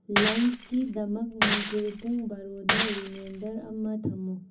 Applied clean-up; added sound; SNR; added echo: none; Shatter / Crushing; -2 dB; reverberation time 0.4 s.